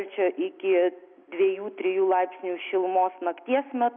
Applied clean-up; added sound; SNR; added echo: none; none; none; none.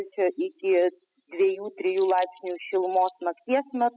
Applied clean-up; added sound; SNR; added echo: classical method spectral subtraction.